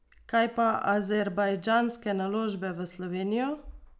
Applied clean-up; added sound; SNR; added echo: none; none; none; none.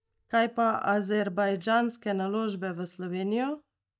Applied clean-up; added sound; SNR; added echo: neural mask model DeepFilterNet 3.